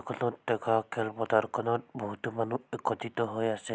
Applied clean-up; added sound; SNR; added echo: none; none; none; none.